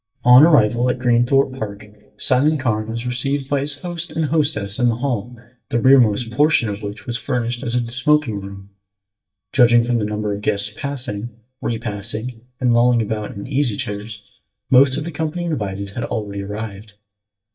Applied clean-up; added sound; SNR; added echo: neural mask model DeepFilterNet 3.